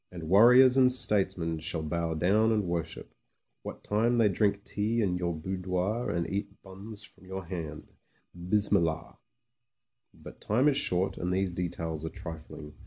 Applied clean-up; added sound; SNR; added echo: none; none; none; none.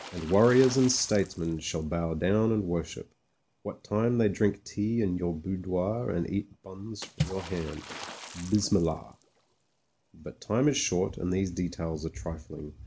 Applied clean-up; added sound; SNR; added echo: none; Water / Splash, splatter; 16 dB; none.